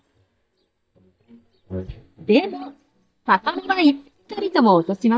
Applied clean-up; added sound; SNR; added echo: neural mask model DeepFilterNet 3.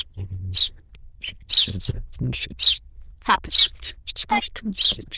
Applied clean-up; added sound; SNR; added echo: neural diffusion model UNIVERSE++.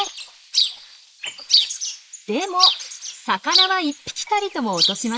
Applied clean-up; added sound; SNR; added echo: neural mask model Resemble Enhance denoiser.